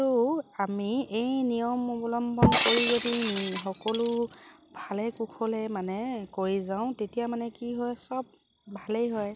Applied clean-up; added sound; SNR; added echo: none; Shatter; -2 dB; none.